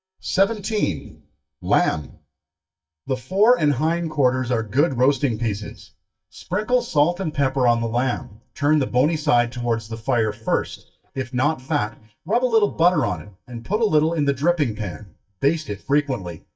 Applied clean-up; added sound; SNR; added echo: neural mask model DeepFilterNet 3.